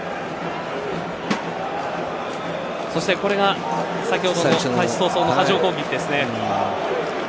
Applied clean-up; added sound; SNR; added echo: none; Drum; 12 dB; none.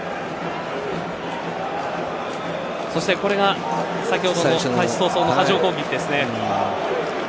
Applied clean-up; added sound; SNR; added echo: none; none; none; none.